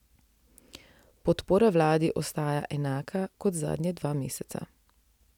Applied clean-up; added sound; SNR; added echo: none; none; none; none.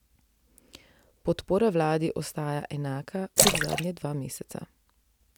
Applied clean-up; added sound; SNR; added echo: none; Splash, splatter; -1 dB; none.